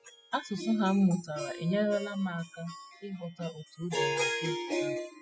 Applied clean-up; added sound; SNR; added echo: classical method spectral subtraction.